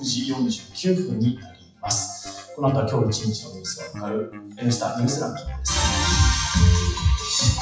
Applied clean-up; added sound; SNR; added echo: classical method WPE with log-MMSE.